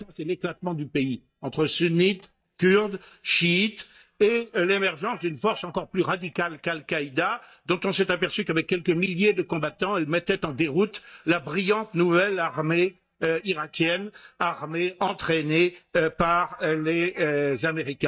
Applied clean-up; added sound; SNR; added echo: neural mask model DeepFilterNet 3.